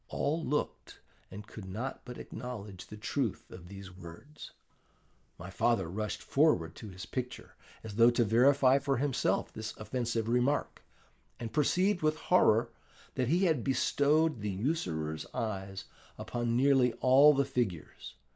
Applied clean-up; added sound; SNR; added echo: neural mask model Resemble Enhance denoiser.